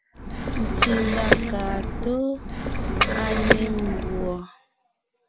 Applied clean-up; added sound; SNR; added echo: none; Liquid; -5 dB; none.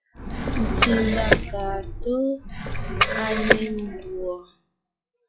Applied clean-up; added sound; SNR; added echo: classical method log-MMSE.